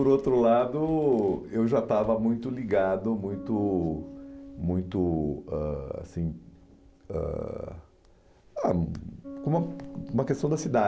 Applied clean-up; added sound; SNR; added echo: none; Bass guitar; 19 dB; none.